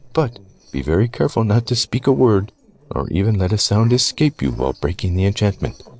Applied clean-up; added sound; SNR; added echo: neural separator model SepFormer DNS4.